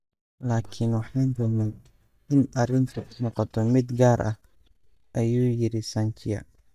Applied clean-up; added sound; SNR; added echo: neural mask model DeepFilterNet 3.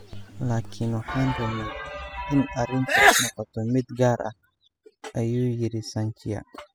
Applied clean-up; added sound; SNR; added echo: classical method spectral subtraction.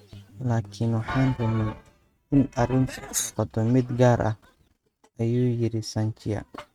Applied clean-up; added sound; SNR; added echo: neural mask model RNNoise.